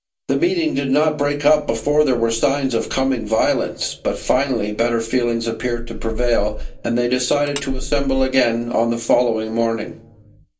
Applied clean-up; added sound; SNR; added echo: none; Tap / Dishes, pots, and pans; 13 dB; reverberation time 0.3 s.